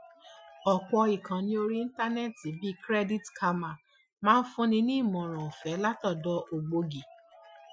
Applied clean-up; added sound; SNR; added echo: classical method Wiener filter.